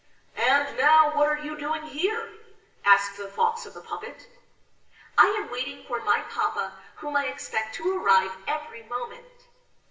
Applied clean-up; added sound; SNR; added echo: none; none; none; reverberation time 0.9 s.